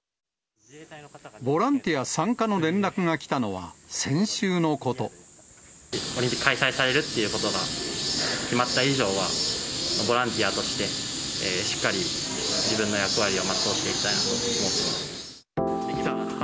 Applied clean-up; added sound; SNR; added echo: none; none; none; none.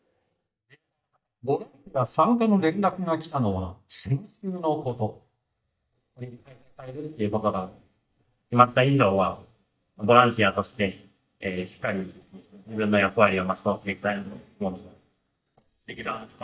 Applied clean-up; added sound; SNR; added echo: neural mask model DeepFilterNet 3.